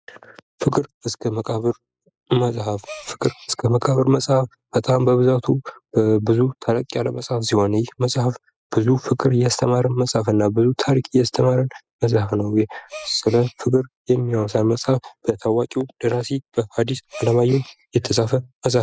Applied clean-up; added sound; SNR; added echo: classical method spectral subtraction.